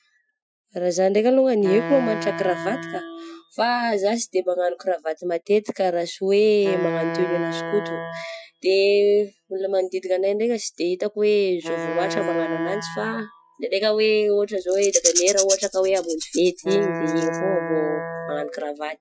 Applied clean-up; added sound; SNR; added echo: classical method Wiener filter.